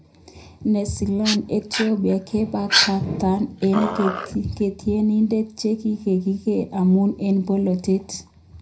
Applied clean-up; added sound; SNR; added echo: none; Dog; 5 dB; reverberation time 0.3 s.